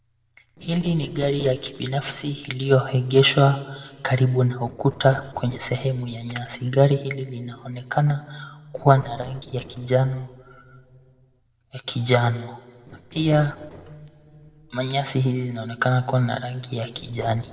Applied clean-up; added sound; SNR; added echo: neural separator model SepFormer DNS4.